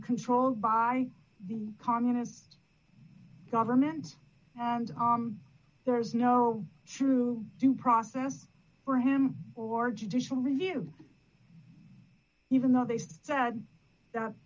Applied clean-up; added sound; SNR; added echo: none; none; none; none.